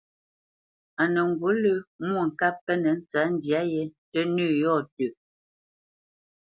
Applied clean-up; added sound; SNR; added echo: none; none; none; none.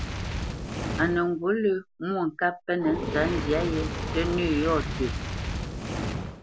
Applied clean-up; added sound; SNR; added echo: none; Fire; 4 dB; none.